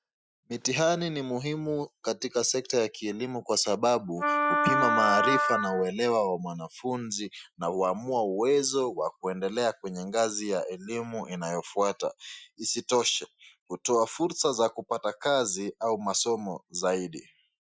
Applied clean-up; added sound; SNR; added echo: classical method Wiener filter.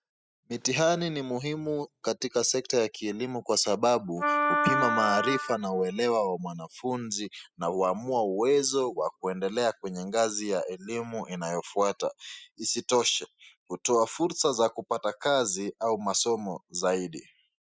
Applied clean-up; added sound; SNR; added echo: classical method spectral subtraction.